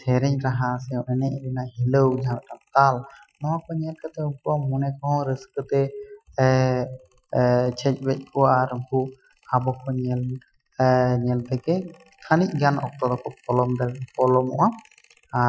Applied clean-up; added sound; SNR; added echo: classical method Wiener filter.